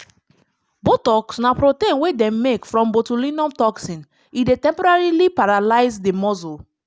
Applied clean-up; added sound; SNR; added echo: none; none; none; none.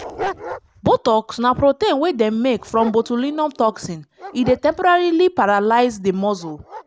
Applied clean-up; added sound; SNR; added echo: none; Dog; 17 dB; none.